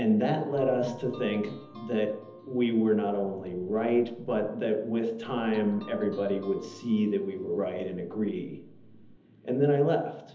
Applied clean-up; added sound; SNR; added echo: none; Guitar; 20 dB; reverberation time 1.2 s.